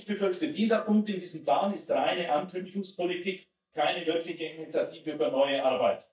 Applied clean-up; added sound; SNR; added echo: neural mask model DeepFilterNet 3.